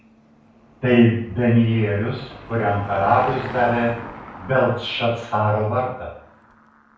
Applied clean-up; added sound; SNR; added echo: none; Car passing by / Engine; 17 dB; reverberation time 0.5 s.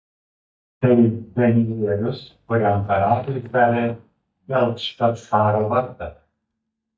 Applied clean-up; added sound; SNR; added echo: neural mask model DeepFilterNet 3.